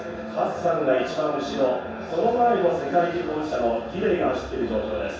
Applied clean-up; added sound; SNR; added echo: none; none; none; reverberation time 0.7 s.